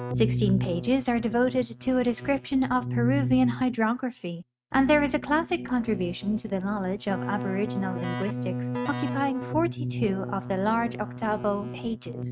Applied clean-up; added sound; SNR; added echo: neural mask model RNNoise.